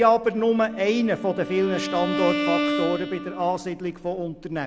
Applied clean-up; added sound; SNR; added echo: none; Bowed string instrument; 6 dB; none.